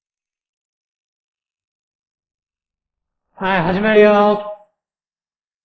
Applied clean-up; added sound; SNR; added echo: neural mask model Resemble Enhance denoiser.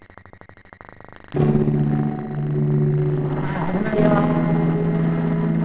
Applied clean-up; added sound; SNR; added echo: neural separator model SepFormer DNS4.